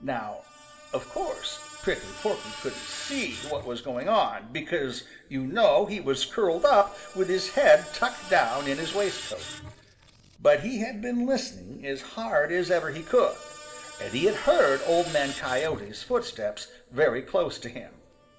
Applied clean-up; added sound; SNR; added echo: none; Screech; 17 dB; reverberation time 2.1 s.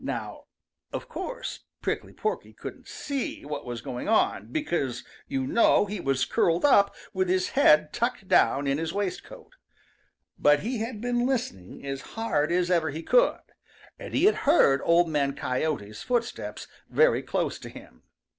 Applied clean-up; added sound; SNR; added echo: none; none; none; none.